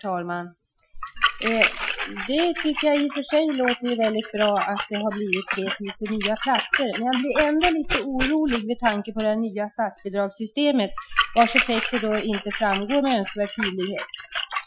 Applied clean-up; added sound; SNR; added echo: classical method Wiener filter.